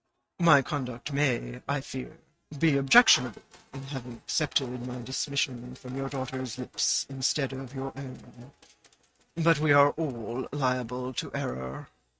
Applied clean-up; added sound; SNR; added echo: neural mask model RNNoise.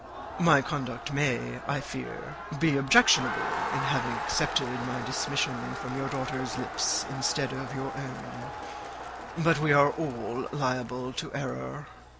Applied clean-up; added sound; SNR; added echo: none; Crowd; 7 dB; none.